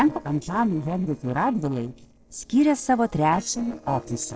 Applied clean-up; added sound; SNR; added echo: neural separator model SepFormer DNS4.